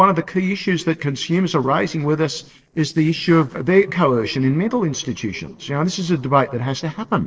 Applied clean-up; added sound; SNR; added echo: neural separator model SepFormer DNS4.